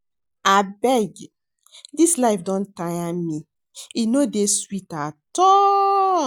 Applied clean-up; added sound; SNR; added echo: none; none; none; none.